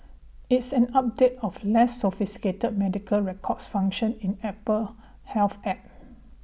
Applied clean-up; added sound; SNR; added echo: none; none; none; none.